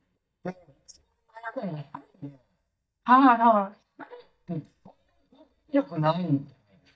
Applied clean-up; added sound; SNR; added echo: neural mask model DeepFilterNet 3.